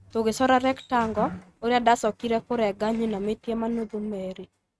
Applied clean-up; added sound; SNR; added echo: neural mask model RNNoise.